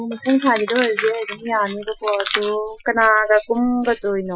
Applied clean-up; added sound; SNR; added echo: classical method Wiener filter.